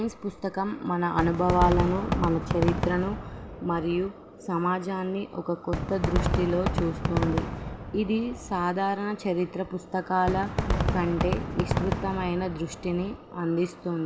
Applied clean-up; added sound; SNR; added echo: none; Fireworks; 3 dB; none.